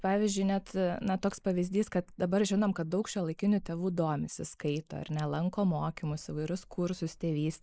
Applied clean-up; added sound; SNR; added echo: neural mask model Resemble Enhance denoiser.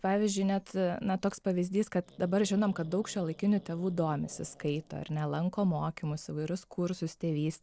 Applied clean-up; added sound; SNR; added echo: neural separator model SepFormer DNS4.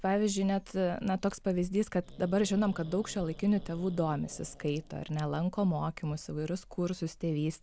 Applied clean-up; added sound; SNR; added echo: none; Growling; 19 dB; none.